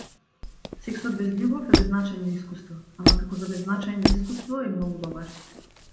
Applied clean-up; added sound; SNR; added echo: none; Squeak; -2 dB; reverberation time 0.8 s.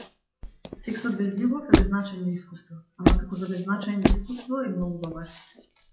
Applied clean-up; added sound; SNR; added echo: classical method WPE with log-MMSE.